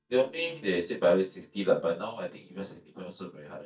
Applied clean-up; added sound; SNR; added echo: neural mask model DeepFilterNet 3.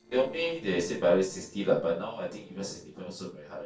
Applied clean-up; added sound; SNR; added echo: neural separator model SepFormer DNS4.